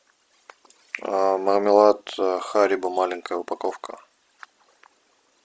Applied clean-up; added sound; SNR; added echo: none; none; none; none.